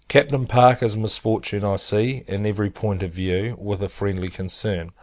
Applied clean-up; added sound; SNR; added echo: none; none; none; none.